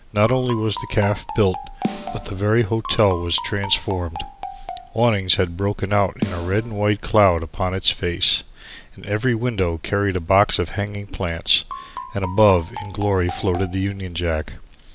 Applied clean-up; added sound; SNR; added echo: none; Marimba, xylophone + Snare drum; 12 dB; none.